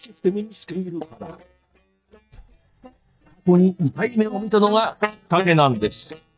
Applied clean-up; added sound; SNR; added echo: neural mask model DeepFilterNet 3.